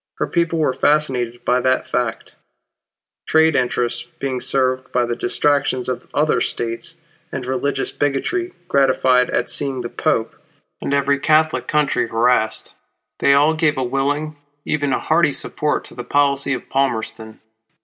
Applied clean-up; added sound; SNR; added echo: none; none; none; none.